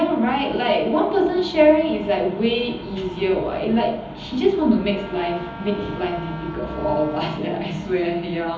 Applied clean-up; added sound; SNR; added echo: none; Wind instrument, woodwind instrument; 18 dB; reverberation time 1.3 s.